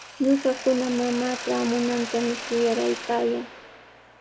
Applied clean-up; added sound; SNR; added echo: none; Mechanisms; 11 dB; none.